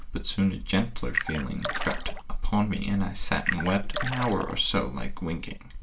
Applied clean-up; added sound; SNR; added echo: none; Splash, splatter; 6 dB; reverberation time 0.2 s.